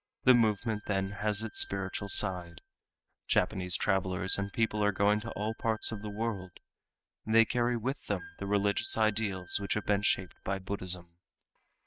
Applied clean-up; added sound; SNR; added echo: neural mask model RNNoise.